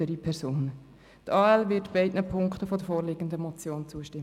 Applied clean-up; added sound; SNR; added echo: none; none; none; none.